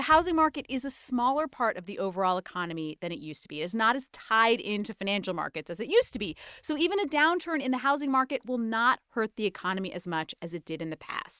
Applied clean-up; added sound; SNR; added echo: neural mask model RNNoise.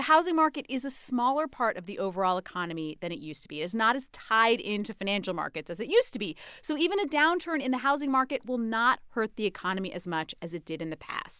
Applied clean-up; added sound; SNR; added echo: none; none; none; none.